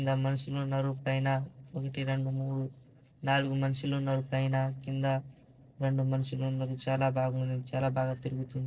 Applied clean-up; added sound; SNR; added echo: neural separator model SepFormer DNS4.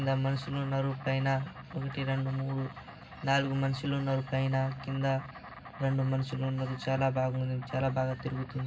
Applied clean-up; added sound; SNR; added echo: none; Insect; 18 dB; reverberation time 0.4 s.